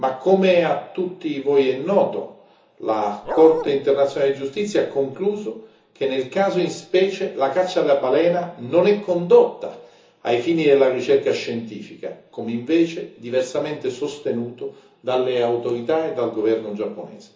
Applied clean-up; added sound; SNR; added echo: none; Bark; 5 dB; reverberation time 0.8 s.